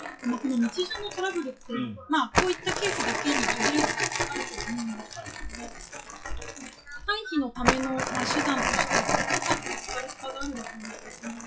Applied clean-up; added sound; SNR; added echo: classical method WPE with log-MMSE.